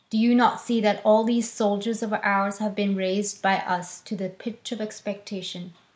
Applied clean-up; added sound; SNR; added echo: none; none; none; none.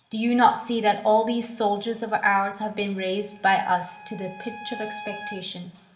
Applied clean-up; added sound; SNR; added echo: none; Bowed string instrument; 15 dB; reverberation time 1.0 s.